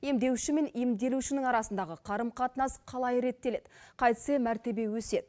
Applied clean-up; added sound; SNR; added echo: none; none; none; none.